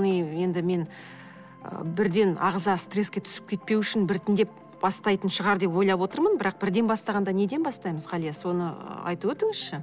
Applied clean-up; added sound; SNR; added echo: none; none; none; none.